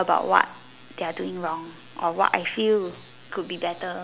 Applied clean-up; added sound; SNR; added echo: none; none; none; none.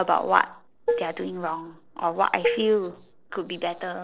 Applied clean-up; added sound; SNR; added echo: neural separator model SepFormer DNS4.